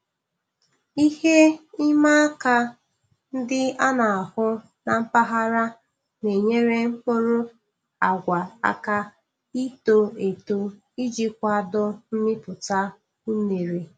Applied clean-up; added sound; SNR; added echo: none; none; none; none.